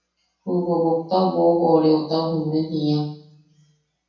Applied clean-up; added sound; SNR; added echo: none; none; none; reverberation time 0.6 s.